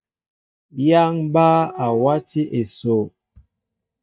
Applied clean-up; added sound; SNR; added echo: neural mask model DeepFilterNet 3.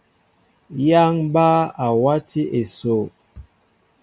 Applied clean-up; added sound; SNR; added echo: none; none; none; none.